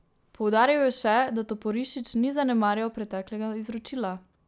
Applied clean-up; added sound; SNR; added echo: none; none; none; none.